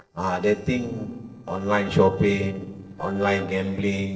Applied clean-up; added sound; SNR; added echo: neural separator model SepFormer DNS4.